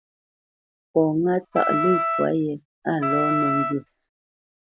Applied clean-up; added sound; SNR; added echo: none; Wind instrument, woodwind instrument; 1 dB; none.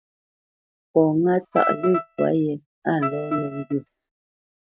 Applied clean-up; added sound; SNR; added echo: neural mask model RNNoise.